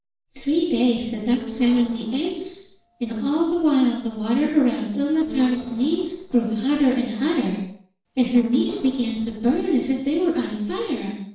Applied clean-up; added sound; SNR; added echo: neural separator model SepFormer DNS4.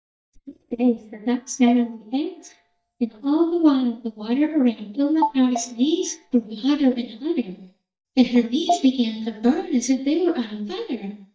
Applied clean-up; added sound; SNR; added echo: neural mask model DeepFilterNet 3.